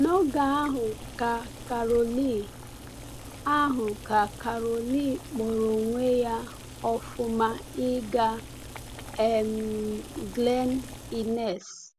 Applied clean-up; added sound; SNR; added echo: none; Boiling; 14 dB; none.